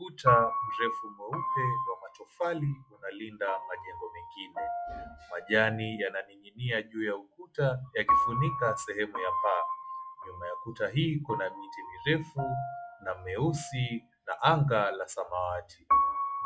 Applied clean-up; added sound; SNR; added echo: classical method log-MMSE.